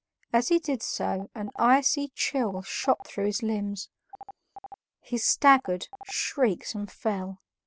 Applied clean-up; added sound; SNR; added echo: none; Telephone; 20 dB; none.